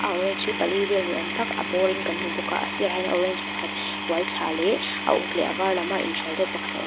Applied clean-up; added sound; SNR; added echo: none; Power tool; 2 dB; none.